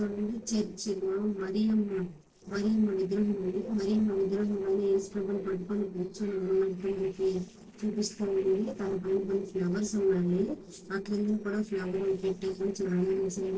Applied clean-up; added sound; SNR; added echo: neural separator model SepFormer DNS4.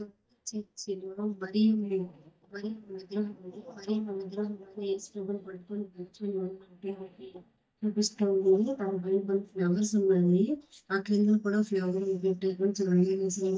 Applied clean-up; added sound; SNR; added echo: neural mask model DeepFilterNet 3.